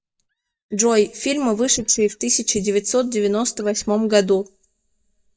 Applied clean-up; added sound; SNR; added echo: neural mask model DeepFilterNet 3.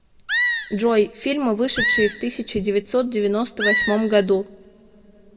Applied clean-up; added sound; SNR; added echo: none; Animal; 5 dB; reverberation time 1.4 s.